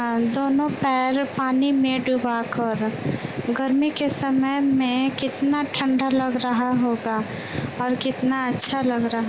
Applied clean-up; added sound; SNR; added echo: none; none; none; none.